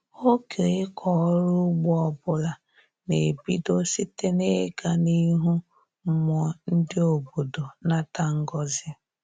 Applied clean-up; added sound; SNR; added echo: none; none; none; none.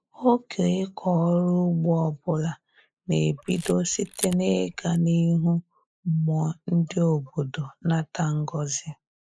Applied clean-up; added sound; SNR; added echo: neural mask model Resemble Enhance denoiser.